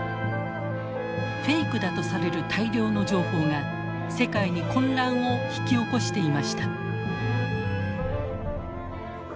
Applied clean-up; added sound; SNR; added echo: none; Trumpet; 11 dB; none.